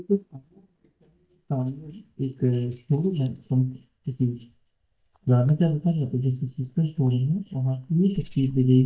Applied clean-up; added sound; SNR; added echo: neural mask model DeepFilterNet 3.